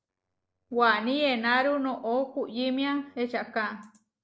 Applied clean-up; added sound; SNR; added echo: neural separator model SepFormer DNS4.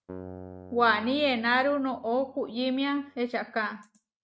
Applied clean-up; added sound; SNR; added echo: neural mask model RNNoise.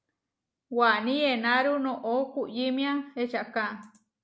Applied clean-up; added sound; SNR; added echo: none; none; none; none.